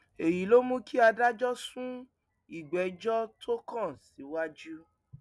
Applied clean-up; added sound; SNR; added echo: none; none; none; none.